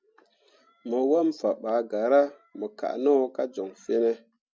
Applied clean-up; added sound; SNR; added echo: none; none; none; none.